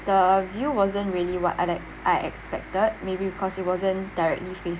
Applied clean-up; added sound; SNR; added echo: none; none; none; none.